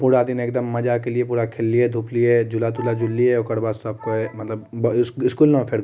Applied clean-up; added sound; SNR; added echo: none; none; none; none.